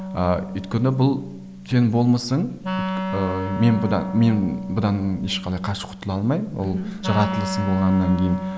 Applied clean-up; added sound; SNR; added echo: none; Wind instrument, woodwind instrument; 7 dB; none.